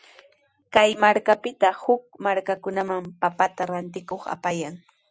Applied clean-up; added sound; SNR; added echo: none; none; none; none.